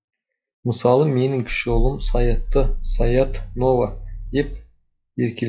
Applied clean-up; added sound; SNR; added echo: classical method log-MMSE.